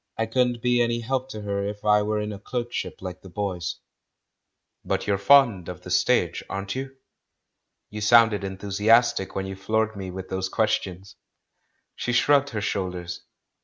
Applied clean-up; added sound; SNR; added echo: none; none; none; none.